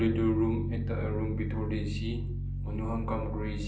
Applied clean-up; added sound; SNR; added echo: none; Piano; 0 dB; reverberation time 0.6 s.